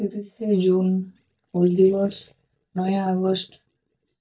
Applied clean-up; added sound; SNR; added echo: neural mask model DeepFilterNet 3.